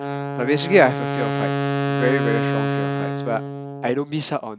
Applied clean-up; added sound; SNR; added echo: none; Wind instrument, woodwind instrument; 1 dB; none.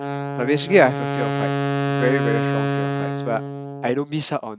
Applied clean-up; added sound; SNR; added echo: neural mask model RNNoise.